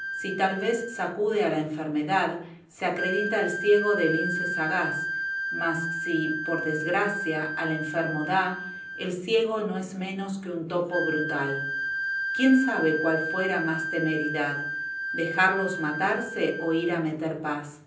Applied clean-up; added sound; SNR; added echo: none; Wind instrument, woodwind instrument; 5 dB; reverberation time 0.6 s.